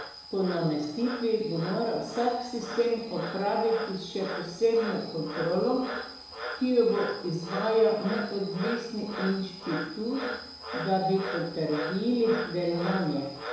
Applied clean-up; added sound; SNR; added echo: none; Frog; 10 dB; reverberation time 1.0 s.